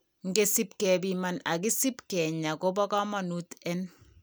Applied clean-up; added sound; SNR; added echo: none; none; none; none.